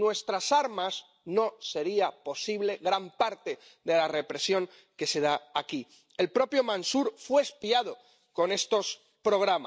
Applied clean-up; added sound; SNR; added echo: none; none; none; none.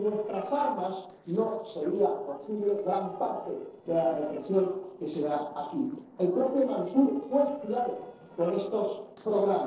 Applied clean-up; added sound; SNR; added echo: neural separator model SepFormer DNS4.